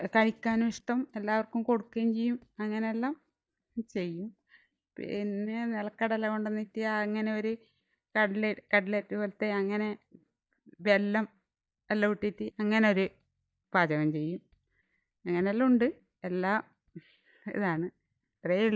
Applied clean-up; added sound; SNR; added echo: neural mask model DeepFilterNet 3.